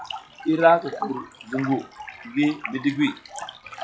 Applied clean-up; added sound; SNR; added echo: classical method log-MMSE.